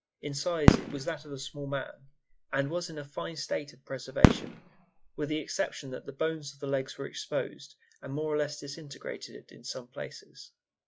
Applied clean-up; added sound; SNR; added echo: classical method log-MMSE.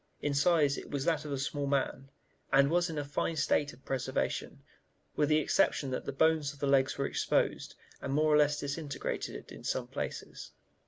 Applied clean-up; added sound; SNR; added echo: none; none; none; none.